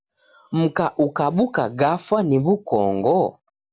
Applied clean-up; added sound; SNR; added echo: none; none; none; none.